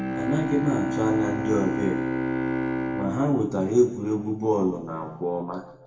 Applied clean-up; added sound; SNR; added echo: none; Bowed string instrument; 3 dB; reverberation time 0.9 s.